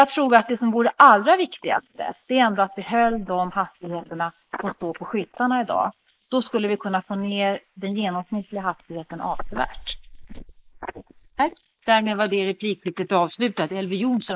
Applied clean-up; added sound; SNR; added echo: neural mask model Resemble Enhance denoiser.